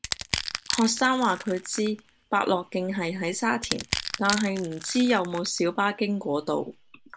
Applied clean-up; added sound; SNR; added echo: none; Crushing; 10 dB; none.